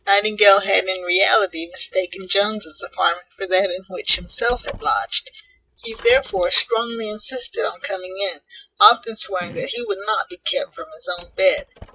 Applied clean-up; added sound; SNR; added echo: neural mask model RNNoise.